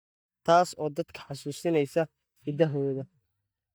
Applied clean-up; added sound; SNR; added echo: neural mask model DeepFilterNet 3.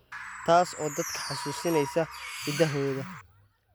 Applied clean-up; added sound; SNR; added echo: none; Bird; 8 dB; none.